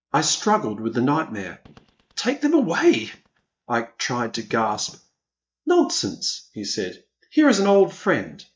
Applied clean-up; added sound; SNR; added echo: neural mask model DeepFilterNet 3.